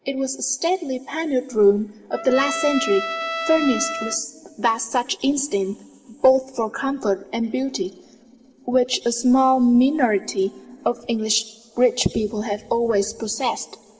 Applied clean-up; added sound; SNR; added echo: none; Trumpet; 8 dB; reverberation time 2.5 s.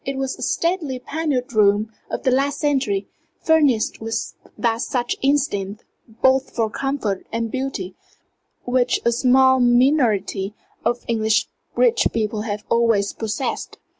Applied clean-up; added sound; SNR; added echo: none; none; none; none.